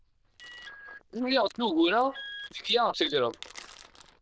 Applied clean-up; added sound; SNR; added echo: neural diffusion model UNIVERSE++.